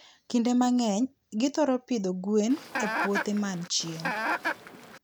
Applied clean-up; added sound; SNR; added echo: none; Chicken, rooster; 4 dB; none.